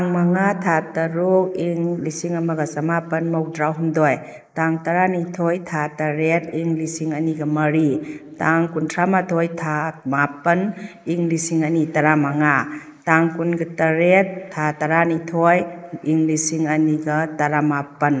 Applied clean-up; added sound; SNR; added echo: neural mask model Resemble Enhance denoiser.